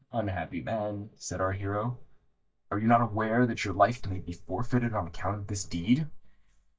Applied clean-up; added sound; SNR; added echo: neural mask model DeepFilterNet 3.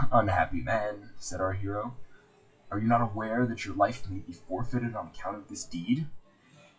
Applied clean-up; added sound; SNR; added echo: classical method WPE with log-MMSE.